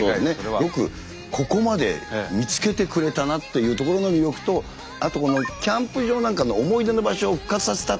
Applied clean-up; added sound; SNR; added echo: none; none; none; none.